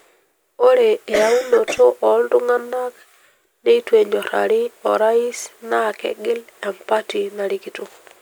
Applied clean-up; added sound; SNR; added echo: none; Cough; 6 dB; none.